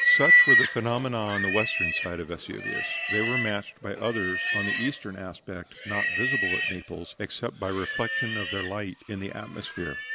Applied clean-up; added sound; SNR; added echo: none; Livestock, farm animals, working animals; -4 dB; none.